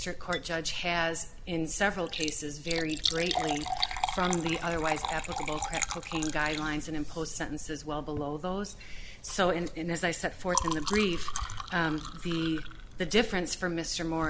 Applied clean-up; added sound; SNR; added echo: none; Liquid; 7 dB; none.